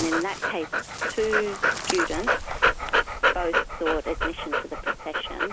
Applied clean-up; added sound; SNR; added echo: none; Dog; -4 dB; none.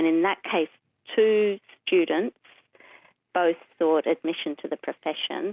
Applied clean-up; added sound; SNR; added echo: none; none; none; none.